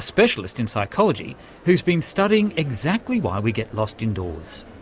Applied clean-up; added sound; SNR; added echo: none; none; none; none.